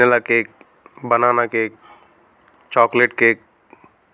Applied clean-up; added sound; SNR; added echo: none; none; none; none.